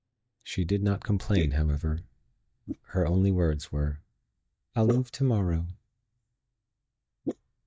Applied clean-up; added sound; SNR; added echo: neural mask model DeepFilterNet 3.